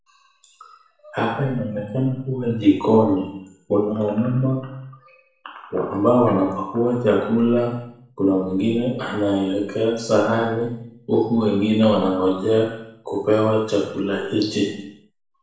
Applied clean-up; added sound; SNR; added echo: none; none; none; reverberation time 0.7 s.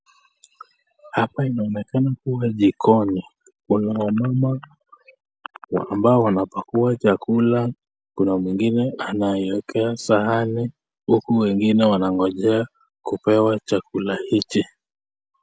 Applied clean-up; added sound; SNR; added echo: none; none; none; none.